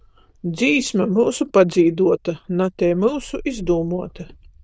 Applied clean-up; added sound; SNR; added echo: neural diffusion model UNIVERSE++.